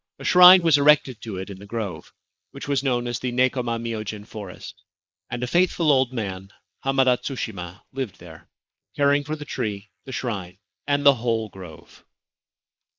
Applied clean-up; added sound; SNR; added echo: neural mask model Resemble Enhance denoiser.